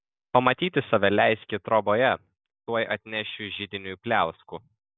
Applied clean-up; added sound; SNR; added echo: none; none; none; none.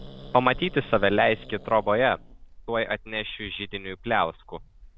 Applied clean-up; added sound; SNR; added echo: none; Growling; 17 dB; none.